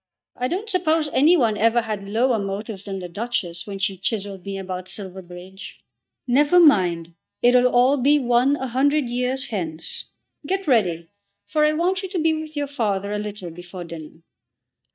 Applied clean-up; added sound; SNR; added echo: neural mask model DeepFilterNet 3.